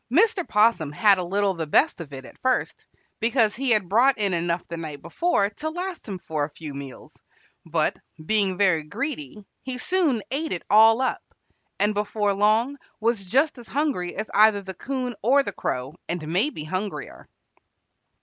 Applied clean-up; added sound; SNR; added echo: none; none; none; none.